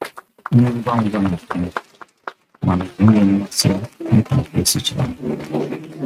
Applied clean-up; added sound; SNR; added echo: neural mask model RNNoise.